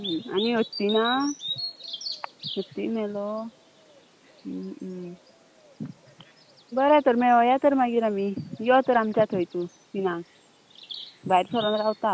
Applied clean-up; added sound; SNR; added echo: none; Bird vocalization, bird call, bird song; 15 dB; none.